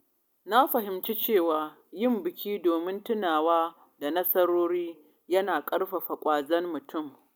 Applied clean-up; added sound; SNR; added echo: none; none; none; none.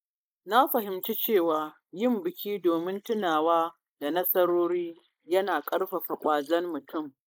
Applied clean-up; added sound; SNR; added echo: neural mask model Resemble Enhance denoiser.